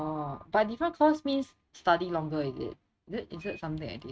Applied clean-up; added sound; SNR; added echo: neural mask model RNNoise.